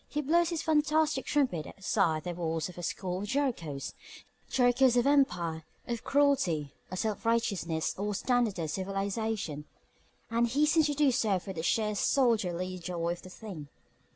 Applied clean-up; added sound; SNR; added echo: none; none; none; none.